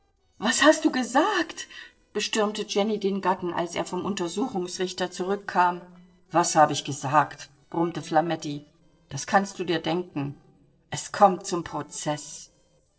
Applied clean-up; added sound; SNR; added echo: neural separator model SepFormer DNS4.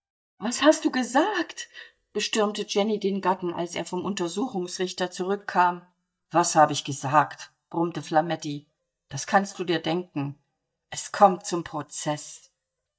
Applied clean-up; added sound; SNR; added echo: neural mask model DeepFilterNet 3.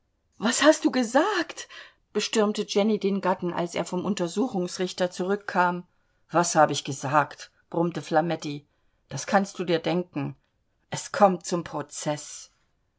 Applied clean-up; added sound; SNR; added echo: none; none; none; none.